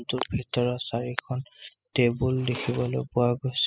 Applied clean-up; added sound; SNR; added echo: classical method spectral subtraction.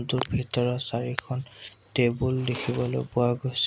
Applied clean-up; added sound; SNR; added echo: none; Tools; 17 dB; none.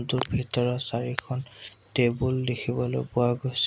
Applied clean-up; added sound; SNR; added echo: none; none; none; none.